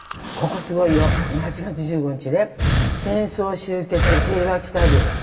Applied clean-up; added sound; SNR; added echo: none; Breathing; -1 dB; reverberation time 1.6 s.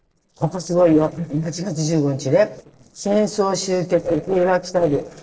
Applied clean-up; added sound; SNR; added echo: neural separator model SepFormer DNS4.